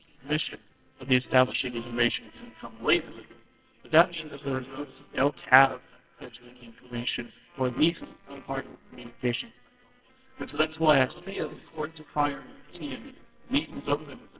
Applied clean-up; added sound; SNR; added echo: neural separator model SepFormer WHAMR!.